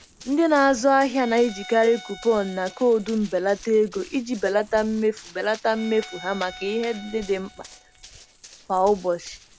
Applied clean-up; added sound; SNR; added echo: none; Run + Bowed string instrument; 19 dB; none.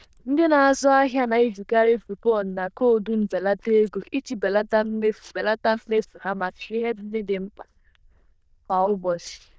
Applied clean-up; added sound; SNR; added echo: neural diffusion model UNIVERSE++.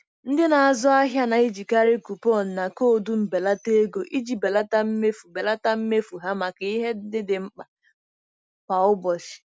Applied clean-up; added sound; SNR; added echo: none; none; none; none.